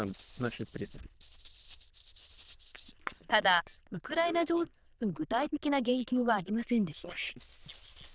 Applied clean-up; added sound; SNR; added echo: neural diffusion model UNIVERSE++.